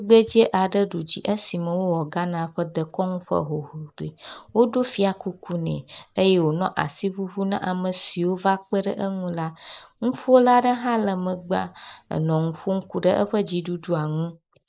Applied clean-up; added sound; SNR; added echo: neural mask model Resemble Enhance denoiser.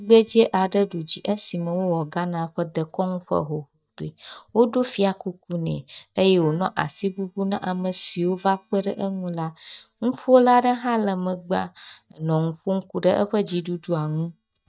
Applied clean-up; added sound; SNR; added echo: neural mask model DeepFilterNet 3.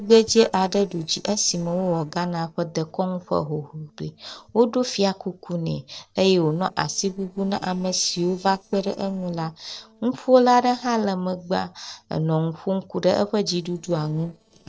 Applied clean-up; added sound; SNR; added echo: neural separator model SepFormer DNS4.